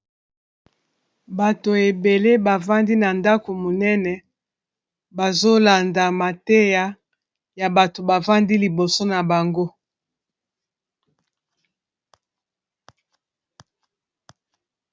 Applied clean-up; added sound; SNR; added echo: none; none; none; none.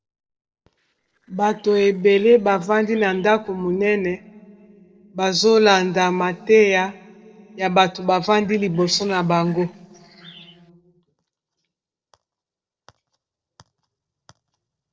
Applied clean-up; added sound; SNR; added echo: neural separator model SepFormer DNS4.